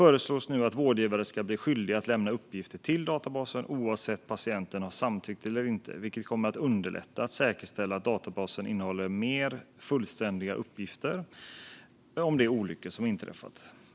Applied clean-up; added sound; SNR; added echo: none; none; none; none.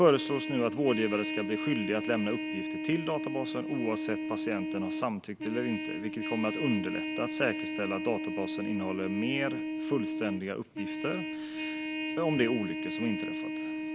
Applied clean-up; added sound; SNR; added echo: none; Trumpet; 3 dB; none.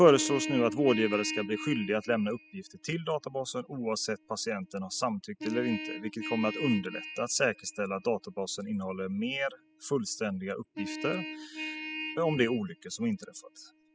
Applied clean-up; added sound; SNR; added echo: classical method spectral subtraction.